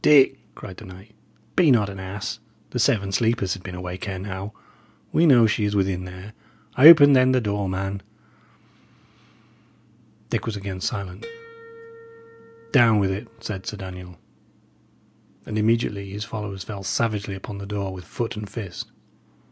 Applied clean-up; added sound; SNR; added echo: none; Harp; 20 dB; none.